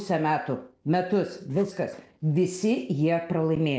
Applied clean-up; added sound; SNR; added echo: neural separator model SepFormer DNS4.